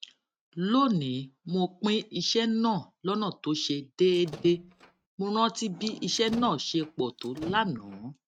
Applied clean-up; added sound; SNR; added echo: neural mask model RNNoise.